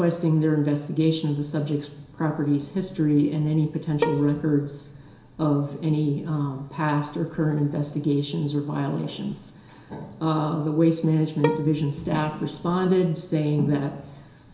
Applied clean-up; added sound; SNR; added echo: none; Bowed string instrument; 7 dB; reverberation time 0.7 s.